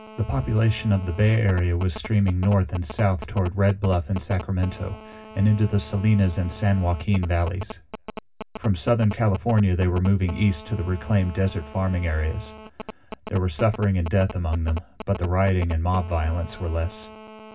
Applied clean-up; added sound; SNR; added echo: none; Telephone; 17 dB; reverberation time 0.4 s.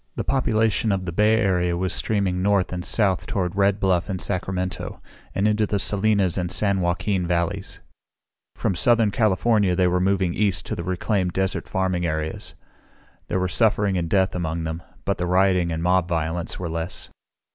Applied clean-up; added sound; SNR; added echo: none; none; none; none.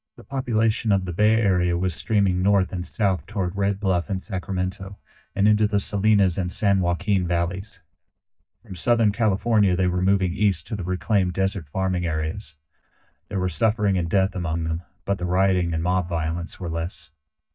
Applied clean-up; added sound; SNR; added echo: neural mask model DeepFilterNet 3.